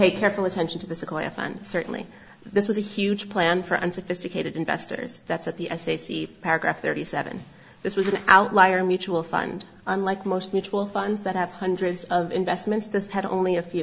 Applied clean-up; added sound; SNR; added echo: none; none; none; none.